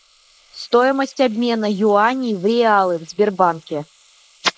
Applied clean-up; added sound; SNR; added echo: neural mask model Resemble Enhance denoiser.